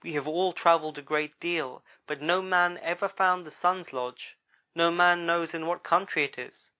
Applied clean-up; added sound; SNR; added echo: none; none; none; none.